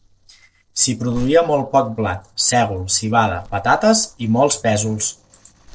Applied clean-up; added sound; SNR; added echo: neural separator model SepFormer DNS4.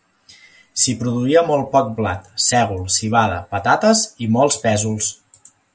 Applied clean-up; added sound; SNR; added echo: none; none; none; none.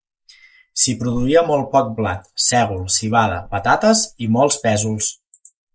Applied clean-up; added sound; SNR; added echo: neural mask model Resemble Enhance denoiser.